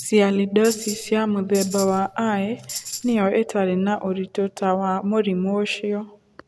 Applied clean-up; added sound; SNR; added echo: none; Tambourine; 6 dB; none.